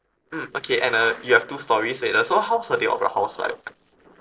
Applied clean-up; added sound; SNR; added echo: neural separator model SepFormer DNS4.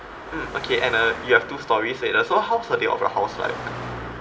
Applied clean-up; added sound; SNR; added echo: none; Car passing by; 12 dB; reverberation time 0.7 s.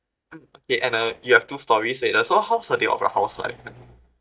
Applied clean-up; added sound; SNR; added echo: neural mask model DeepFilterNet 3.